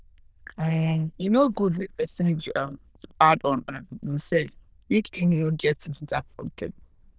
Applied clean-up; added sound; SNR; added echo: neural diffusion model UNIVERSE++.